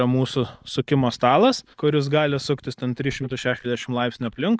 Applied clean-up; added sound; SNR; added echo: neural mask model DeepFilterNet 3.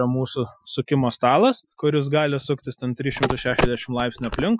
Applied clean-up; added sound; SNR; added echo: classical method Wiener filter.